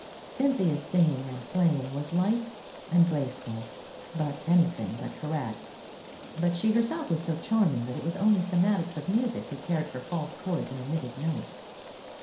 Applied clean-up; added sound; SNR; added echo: none; Rain; 15 dB; reverberation time 0.5 s.